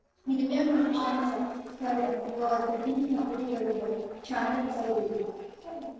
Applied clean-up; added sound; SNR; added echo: neural separator model SepFormer DNS4.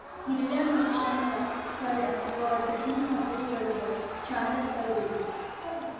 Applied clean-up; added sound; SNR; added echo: none; Crowd; 6 dB; reverberation time 1.2 s.